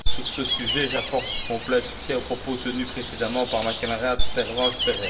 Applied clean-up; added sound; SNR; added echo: none; Gull, seagull; -1 dB; reverberation time 0.7 s.